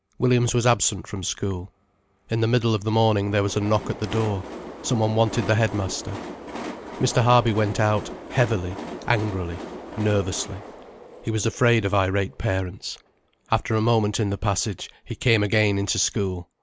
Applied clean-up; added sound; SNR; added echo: none; Train; 15 dB; none.